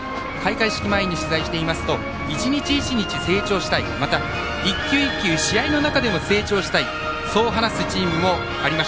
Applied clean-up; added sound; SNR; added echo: none; none; none; none.